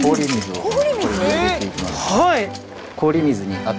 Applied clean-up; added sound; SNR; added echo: none; none; none; none.